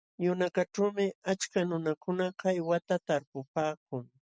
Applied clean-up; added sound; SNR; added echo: none; none; none; none.